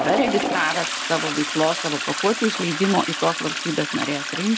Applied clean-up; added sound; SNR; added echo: none; Toilet flush; 3 dB; none.